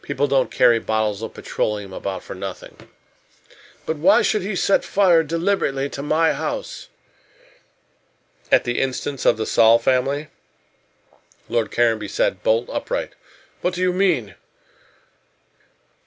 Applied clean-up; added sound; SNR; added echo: none; none; none; none.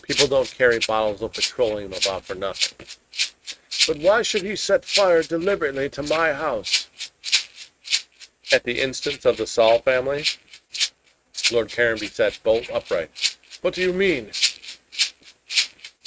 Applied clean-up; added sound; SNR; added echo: neural mask model RNNoise.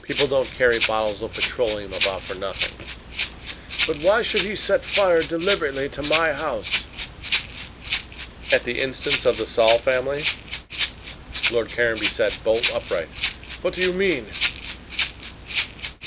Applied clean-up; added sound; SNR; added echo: none; Rattle (instrument); 2 dB; none.